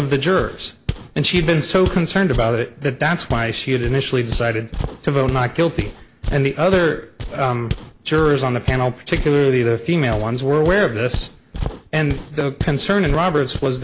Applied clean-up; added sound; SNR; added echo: none; Walk, footsteps; 10 dB; none.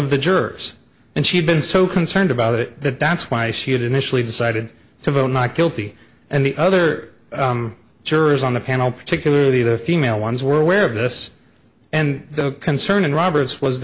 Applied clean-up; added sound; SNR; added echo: none; none; none; none.